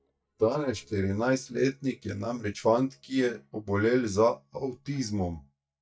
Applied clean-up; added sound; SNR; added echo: neural mask model DeepFilterNet 3.